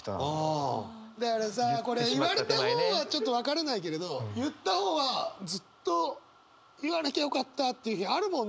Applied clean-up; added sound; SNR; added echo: none; none; none; none.